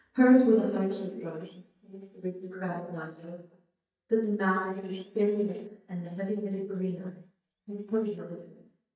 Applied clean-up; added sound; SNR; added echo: neural mask model DeepFilterNet 3.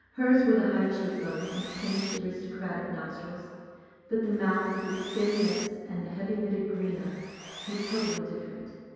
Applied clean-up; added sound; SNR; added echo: none; Sawing; 12 dB; reverberation time 2.2 s.